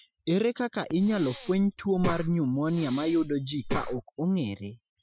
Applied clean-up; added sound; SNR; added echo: classical method Wiener filter.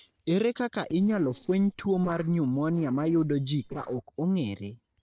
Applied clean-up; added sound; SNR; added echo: neural separator model SepFormer DNS4.